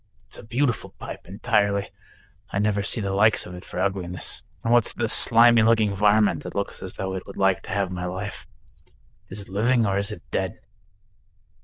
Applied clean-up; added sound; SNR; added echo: neural diffusion model UNIVERSE++.